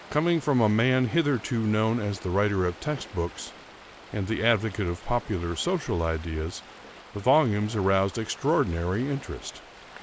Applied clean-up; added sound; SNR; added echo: none; Stream; 19 dB; none.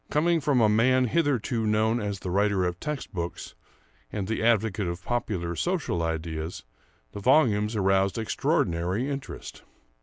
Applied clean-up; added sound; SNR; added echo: none; none; none; none.